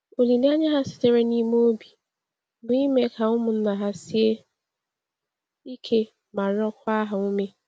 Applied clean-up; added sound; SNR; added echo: none; none; none; none.